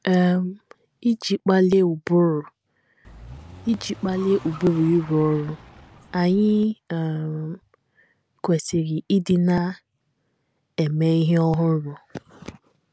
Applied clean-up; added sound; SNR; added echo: none; Car; 19 dB; none.